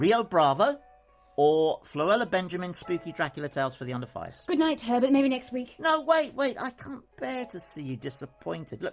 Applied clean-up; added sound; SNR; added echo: none; none; none; none.